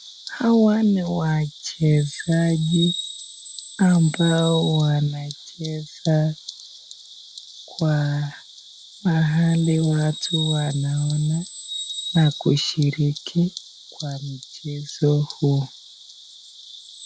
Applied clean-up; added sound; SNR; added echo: none; Bird vocalization, bird call, bird song; 13 dB; none.